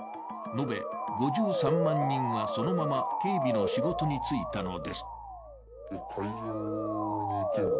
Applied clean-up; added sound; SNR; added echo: none; Motor vehicle (road) / Siren; -1 dB; none.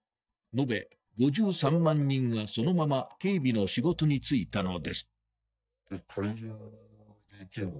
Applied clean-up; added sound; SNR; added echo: neural mask model DeepFilterNet 3.